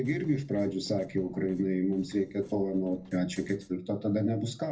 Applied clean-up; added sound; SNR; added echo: neural separator model SepFormer DNS4.